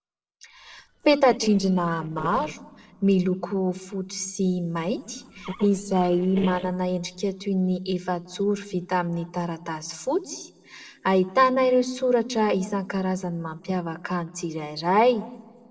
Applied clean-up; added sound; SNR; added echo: neural separator model SepFormer DNS4.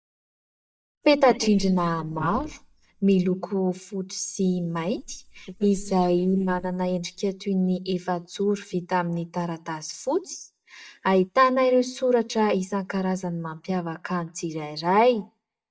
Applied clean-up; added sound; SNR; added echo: neural mask model DeepFilterNet 3.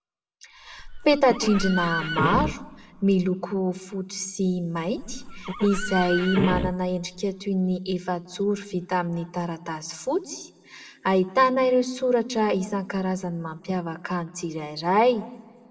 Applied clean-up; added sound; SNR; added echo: none; Livestock, farm animals, working animals; 6 dB; reverberation time 1.0 s.